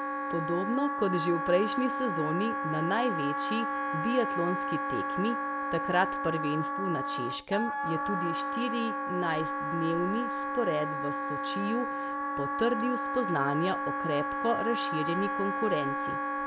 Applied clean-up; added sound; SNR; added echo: none; Wind instrument, woodwind instrument; 0 dB; none.